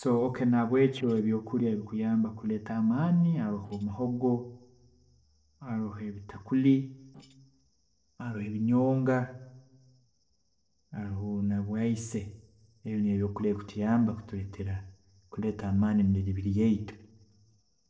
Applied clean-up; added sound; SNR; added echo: neural separator model SepFormer DNS4.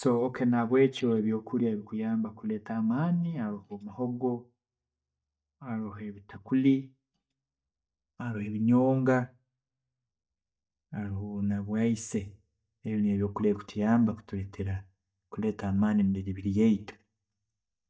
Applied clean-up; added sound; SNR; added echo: neural mask model DeepFilterNet 3.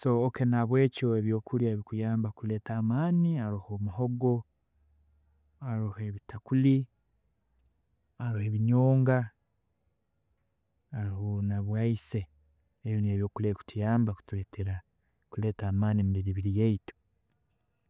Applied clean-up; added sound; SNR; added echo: none; none; none; none.